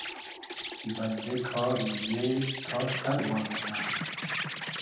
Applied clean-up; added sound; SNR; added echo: none; Insect; 3 dB; reverberation time 0.8 s.